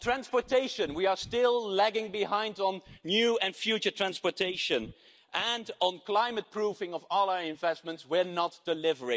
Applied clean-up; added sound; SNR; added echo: neural mask model Resemble Enhance denoiser.